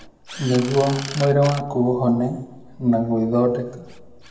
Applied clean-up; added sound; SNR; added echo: none; Drill; 17 dB; reverberation time 0.6 s.